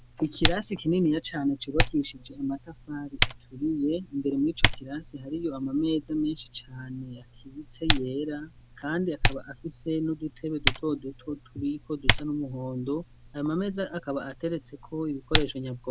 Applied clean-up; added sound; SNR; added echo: none; Typing; 1 dB; none.